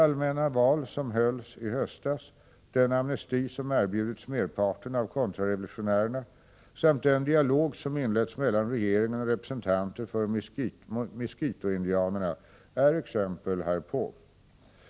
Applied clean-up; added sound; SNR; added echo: none; none; none; none.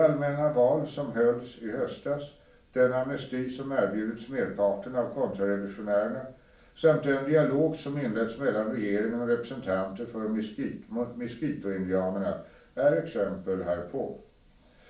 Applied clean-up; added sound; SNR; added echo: none; none; none; reverberation time 0.4 s.